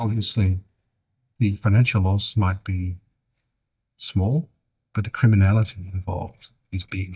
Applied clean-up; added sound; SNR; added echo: neural mask model DeepFilterNet 3.